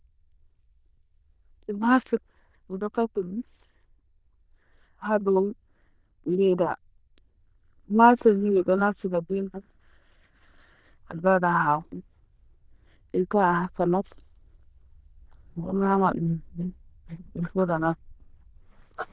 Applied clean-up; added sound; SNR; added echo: neural diffusion model UNIVERSE++.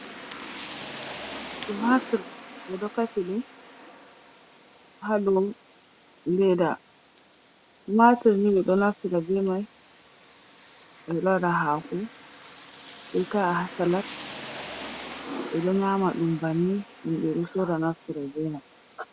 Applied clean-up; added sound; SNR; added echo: none; Rain; 15 dB; none.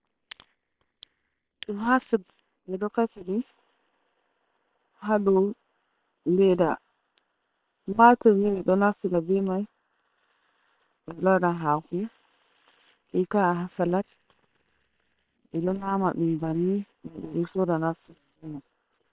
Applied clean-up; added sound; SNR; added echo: neural separator model SepFormer WHAM!.